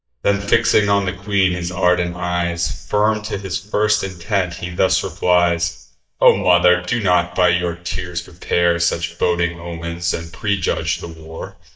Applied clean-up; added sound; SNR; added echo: neural mask model DeepFilterNet 3.